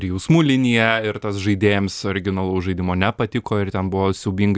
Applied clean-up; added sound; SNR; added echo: none; none; none; none.